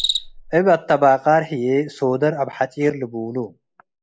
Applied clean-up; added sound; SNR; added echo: neural mask model Resemble Enhance denoiser.